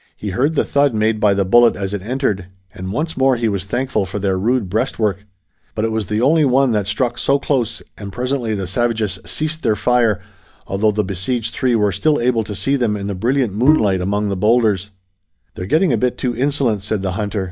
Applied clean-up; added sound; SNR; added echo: neural mask model DeepFilterNet 3.